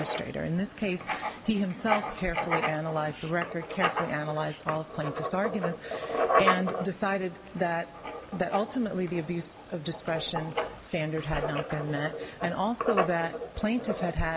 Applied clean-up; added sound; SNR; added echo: none; Writing; 3 dB; none.